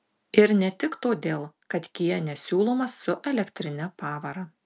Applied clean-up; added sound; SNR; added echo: none; none; none; none.